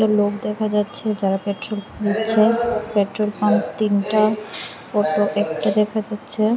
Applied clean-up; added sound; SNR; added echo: none; none; none; none.